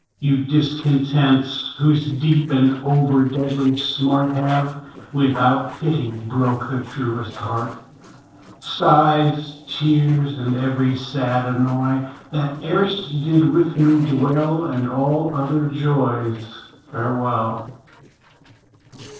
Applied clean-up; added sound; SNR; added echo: neural separator model SepFormer DNS4.